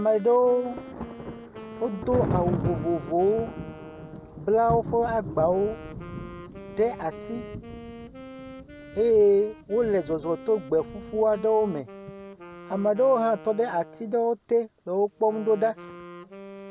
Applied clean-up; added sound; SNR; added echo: none; Thunder + Wind instrument, woodwind instrument; 11 dB; none.